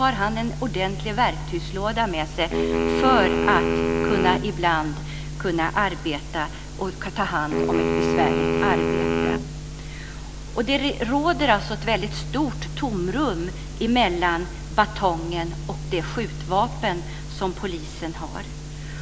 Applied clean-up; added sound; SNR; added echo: none; Wind instrument, woodwind instrument; 0 dB; none.